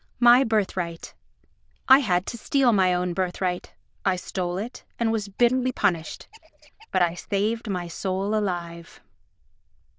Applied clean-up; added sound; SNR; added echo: neural diffusion model UNIVERSE++.